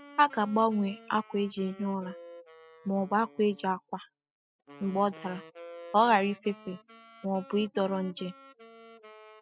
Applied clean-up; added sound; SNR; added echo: classical method spectral subtraction.